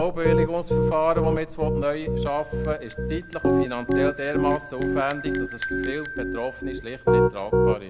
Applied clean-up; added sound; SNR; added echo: none; Piano + Bell; -4 dB; none.